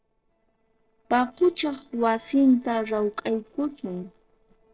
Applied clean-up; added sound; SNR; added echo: neural separator model SepFormer DNS4.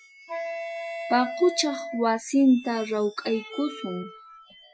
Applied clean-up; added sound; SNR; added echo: classical method Wiener filter.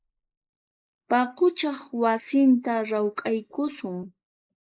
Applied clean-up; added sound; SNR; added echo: neural mask model Resemble Enhance denoiser.